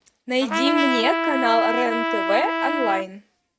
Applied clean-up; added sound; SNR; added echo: neural mask model RNNoise.